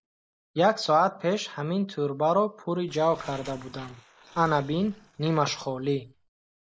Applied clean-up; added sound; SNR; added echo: neural mask model Resemble Enhance denoiser.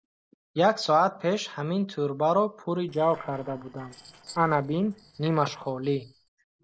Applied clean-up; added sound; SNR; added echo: neural separator model SepFormer DNS4.